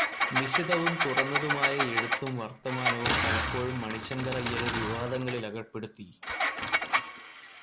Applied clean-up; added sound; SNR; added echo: none; Engine; -3 dB; none.